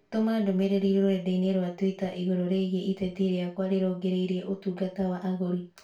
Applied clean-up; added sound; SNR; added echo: none; none; none; reverberation time 0.3 s.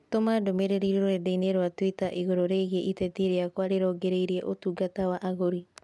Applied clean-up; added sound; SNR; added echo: none; none; none; none.